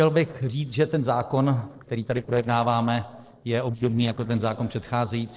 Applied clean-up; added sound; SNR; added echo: neural separator model SepFormer DNS4.